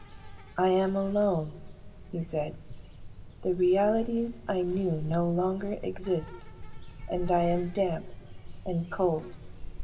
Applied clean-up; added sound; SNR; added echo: none; Insect; 10 dB; reverberation time 0.8 s.